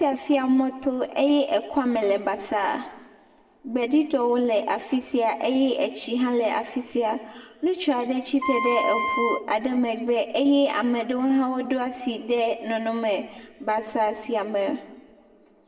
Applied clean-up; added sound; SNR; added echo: none; Wind instrument, woodwind instrument; 3 dB; reverberation time 1.7 s.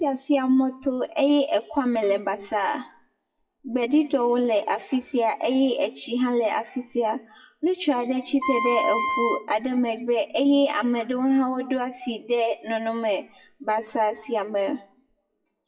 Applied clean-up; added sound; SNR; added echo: classical method WPE with log-MMSE.